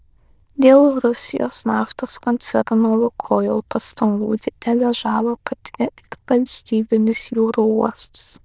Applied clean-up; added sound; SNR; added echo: neural diffusion model UNIVERSE++.